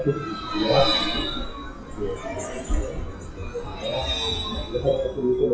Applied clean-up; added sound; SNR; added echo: classical method WPE with log-MMSE.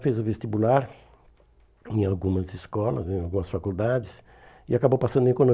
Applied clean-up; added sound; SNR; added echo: none; none; none; none.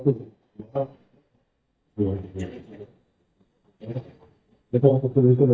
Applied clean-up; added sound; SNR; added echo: neural mask model DeepFilterNet 3.